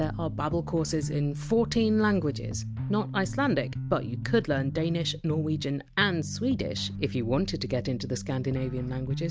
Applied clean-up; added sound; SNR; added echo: none; none; none; none.